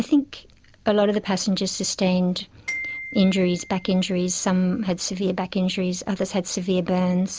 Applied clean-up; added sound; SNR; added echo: none; Glockenspiel; 14 dB; none.